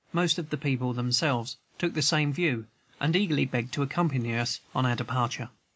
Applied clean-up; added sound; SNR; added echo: none; none; none; none.